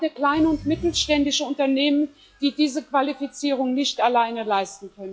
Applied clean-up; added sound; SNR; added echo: classical method log-MMSE.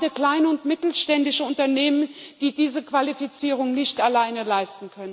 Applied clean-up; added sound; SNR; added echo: none; none; none; none.